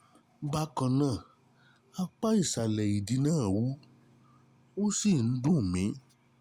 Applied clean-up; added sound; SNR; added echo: none; none; none; none.